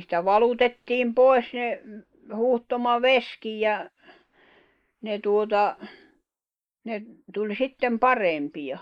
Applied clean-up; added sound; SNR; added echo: neural mask model Resemble Enhance denoiser.